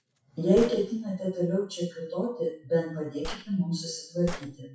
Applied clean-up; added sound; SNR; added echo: classical method WPE with log-MMSE.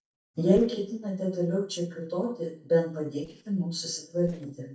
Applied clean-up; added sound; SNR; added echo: neural mask model DeepFilterNet 3.